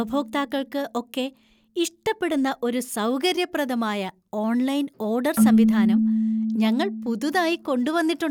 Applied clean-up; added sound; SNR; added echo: none; Keyboard (musical); 2 dB; none.